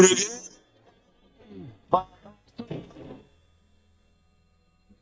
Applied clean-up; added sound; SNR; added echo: neural mask model DeepFilterNet 3.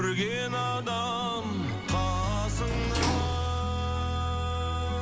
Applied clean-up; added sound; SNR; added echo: none; Sliding door; 11 dB; none.